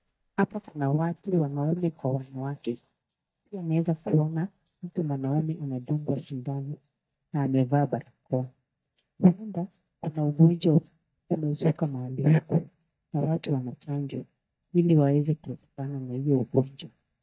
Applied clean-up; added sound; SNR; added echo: neural mask model DeepFilterNet 3.